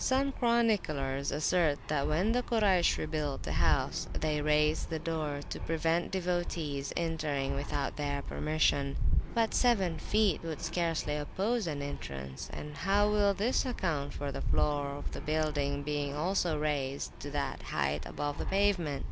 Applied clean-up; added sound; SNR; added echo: none; Fixed-wing aircraft, airplane; 3 dB; none.